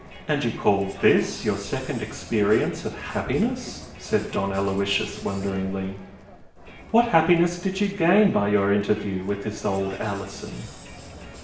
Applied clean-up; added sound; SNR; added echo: none; Crowd; 17 dB; reverberation time 0.7 s.